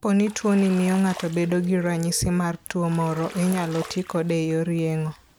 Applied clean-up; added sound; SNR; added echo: none; Bathtub (filling or washing) + Telephone; 20 dB; none.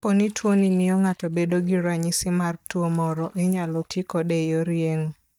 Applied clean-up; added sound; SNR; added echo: neural mask model DeepFilterNet 3.